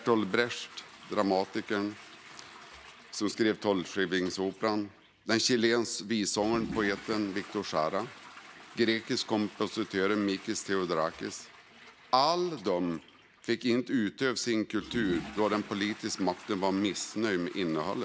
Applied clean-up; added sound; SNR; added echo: none; Toilet flush / Water; 17 dB; none.